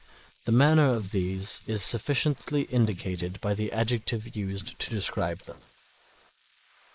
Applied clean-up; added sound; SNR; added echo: neural mask model Resemble Enhance denoiser.